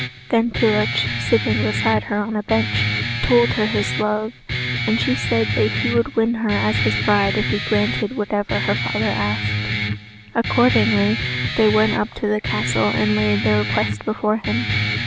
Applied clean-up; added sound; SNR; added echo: none; Guitar; 2 dB; none.